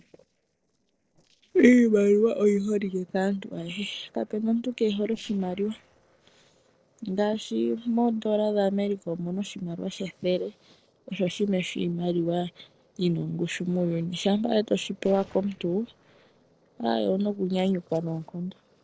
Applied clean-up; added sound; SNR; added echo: neural separator model SepFormer DNS4.